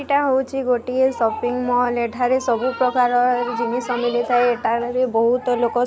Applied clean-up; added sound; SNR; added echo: none; none; none; none.